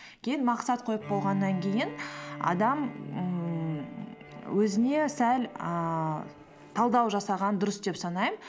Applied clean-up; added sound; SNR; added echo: none; Bowed string instrument; 15 dB; none.